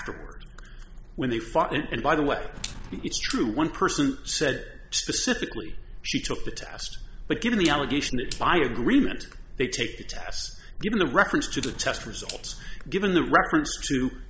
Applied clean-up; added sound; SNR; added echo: none; Clock; 17 dB; none.